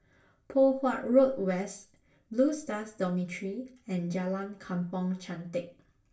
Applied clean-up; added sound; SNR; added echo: none; none; none; reverberation time 0.3 s.